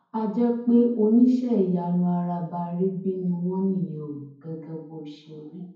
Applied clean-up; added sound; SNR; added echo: none; none; none; reverberation time 0.9 s.